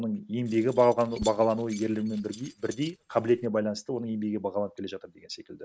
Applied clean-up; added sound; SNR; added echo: neural mask model RNNoise.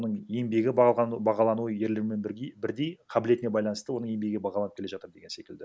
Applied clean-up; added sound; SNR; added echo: none; none; none; none.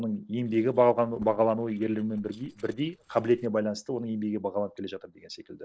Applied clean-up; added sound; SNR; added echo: neural separator model SepFormer DNS4.